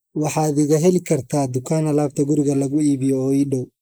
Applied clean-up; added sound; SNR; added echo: neural mask model Resemble Enhance denoiser.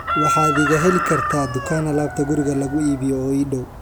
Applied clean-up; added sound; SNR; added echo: none; Chicken, rooster; 4 dB; none.